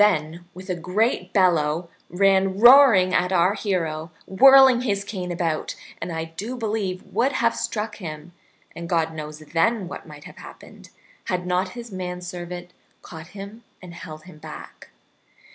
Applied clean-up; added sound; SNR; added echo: none; none; none; none.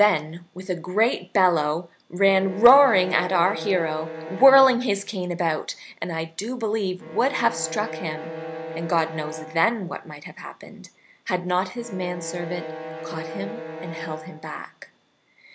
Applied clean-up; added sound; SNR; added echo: none; Bowed string instrument; 13 dB; none.